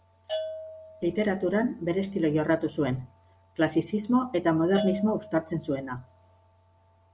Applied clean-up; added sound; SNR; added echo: none; Bell / Percussion; 14 dB; none.